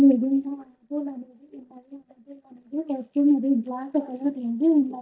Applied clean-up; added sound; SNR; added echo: neural mask model DeepFilterNet 3.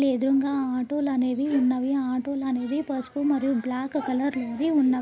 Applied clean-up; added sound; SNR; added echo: none; none; none; none.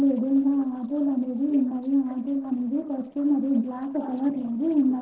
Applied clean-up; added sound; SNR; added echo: neural separator model SepFormer DNS4.